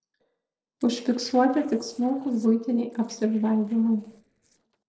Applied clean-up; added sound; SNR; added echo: neural separator model SepFormer DNS4.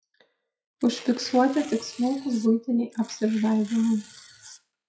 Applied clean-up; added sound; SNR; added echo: classical method WPE with log-MMSE.